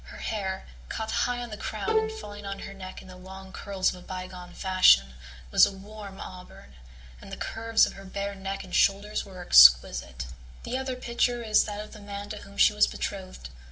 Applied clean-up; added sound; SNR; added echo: none; Bowed string instrument; 1 dB; reverberation time 0.4 s.